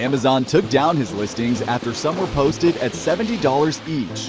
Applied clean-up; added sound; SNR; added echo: none; Aircraft; 16 dB; none.